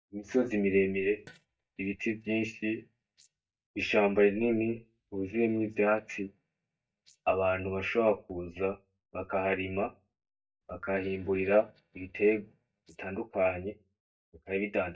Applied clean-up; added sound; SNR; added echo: neural mask model DeepFilterNet 3.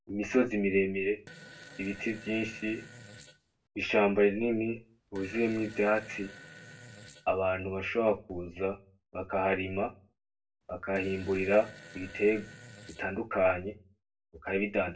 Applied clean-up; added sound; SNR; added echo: none; Fart; 19 dB; reverberation time 0.2 s.